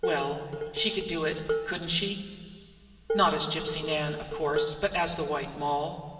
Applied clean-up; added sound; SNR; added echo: none; Dishes, pots, and pans; 5 dB; reverberation time 1.9 s.